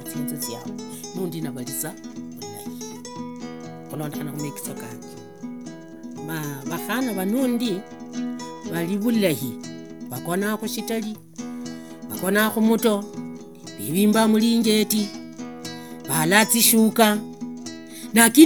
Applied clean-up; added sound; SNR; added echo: none; Acoustic guitar; 11 dB; none.